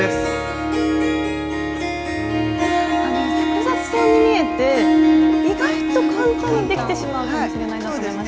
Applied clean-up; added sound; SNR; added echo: none; Harp; -3 dB; none.